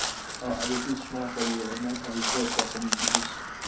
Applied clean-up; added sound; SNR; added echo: none; Crow; -2 dB; reverberation time 0.3 s.